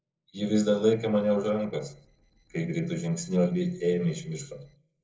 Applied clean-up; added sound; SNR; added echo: neural separator model SepFormer DNS4.